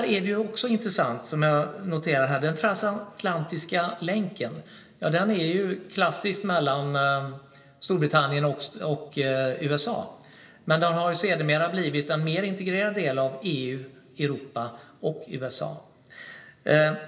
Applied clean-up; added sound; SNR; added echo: none; none; none; reverberation time 2.2 s.